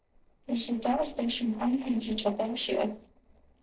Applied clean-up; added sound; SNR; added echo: neural separator model SepFormer DNS4.